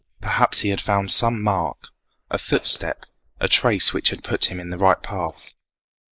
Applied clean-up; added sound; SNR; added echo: neural mask model Resemble Enhance denoiser.